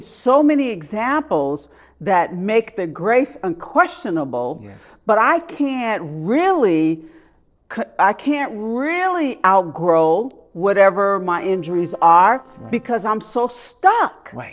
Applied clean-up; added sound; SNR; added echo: neural separator model SepFormer DNS4.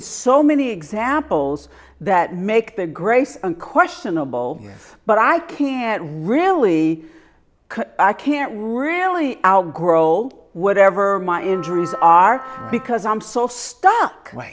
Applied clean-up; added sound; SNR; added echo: none; Wind instrument, woodwind instrument; 15 dB; none.